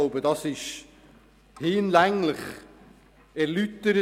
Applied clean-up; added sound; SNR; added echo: none; none; none; none.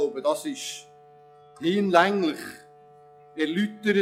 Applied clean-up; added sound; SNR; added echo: classical method log-MMSE.